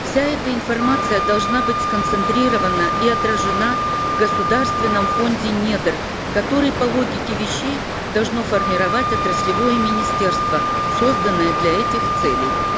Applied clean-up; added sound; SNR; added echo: none; Wind instrument, woodwind instrument + Water; -1 dB; none.